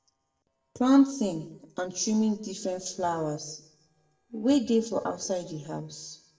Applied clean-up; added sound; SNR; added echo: neural separator model SepFormer DNS4.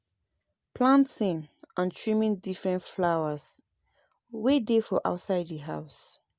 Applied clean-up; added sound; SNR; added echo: none; none; none; none.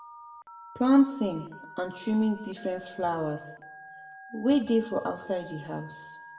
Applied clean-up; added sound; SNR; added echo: none; Telephone; 18 dB; reverberation time 0.7 s.